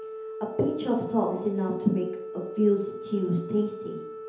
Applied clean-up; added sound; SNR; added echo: none; Organ; 9 dB; reverberation time 2.2 s.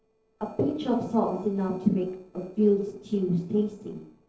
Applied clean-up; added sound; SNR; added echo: neural separator model SepFormer DNS4.